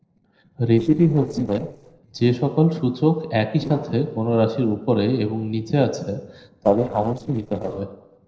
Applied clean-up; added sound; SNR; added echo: neural separator model SepFormer DNS4.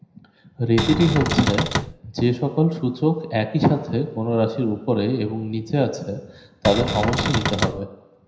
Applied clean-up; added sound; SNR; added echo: none; Cupboard open or close; 2 dB; reverberation time 0.8 s.